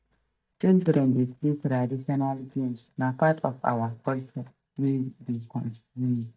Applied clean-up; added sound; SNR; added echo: neural mask model DeepFilterNet 3.